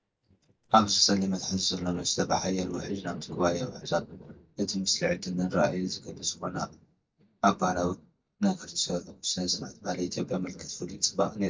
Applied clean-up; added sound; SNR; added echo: neural mask model DeepFilterNet 3.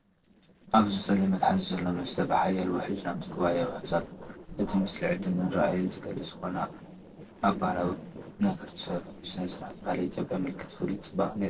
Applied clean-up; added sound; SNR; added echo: neural separator model SepFormer DNS4.